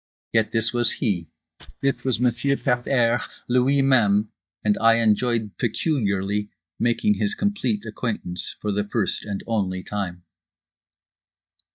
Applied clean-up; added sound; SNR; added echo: neural mask model DeepFilterNet 3.